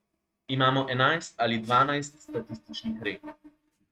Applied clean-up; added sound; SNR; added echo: neural mask model RNNoise.